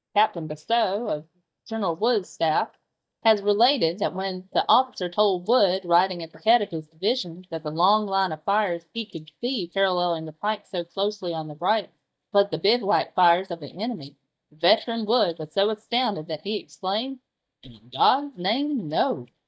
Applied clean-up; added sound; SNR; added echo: neural mask model DeepFilterNet 3.